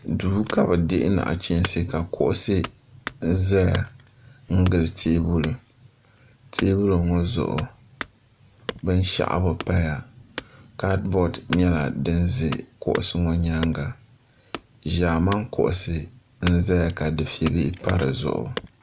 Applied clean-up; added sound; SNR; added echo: none; Wood / Domestic sounds, home sounds; 16 dB; none.